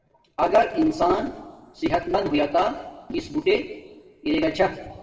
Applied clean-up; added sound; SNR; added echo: none; none; none; reverberation time 1.3 s.